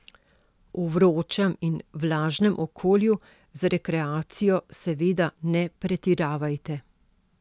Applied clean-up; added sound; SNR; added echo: none; none; none; none.